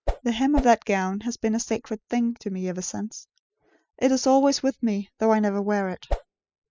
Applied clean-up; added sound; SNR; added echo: classical method spectral subtraction.